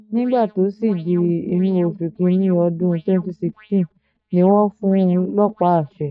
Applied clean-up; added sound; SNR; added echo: neural mask model DeepFilterNet 3.